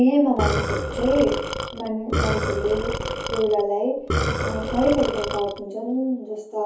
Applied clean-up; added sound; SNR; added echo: none; Burping, eructation; 3 dB; reverberation time 0.5 s.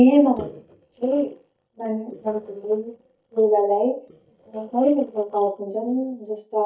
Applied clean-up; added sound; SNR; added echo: neural mask model DeepFilterNet 3.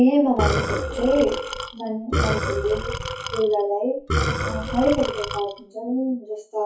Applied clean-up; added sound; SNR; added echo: classical method WPE with log-MMSE.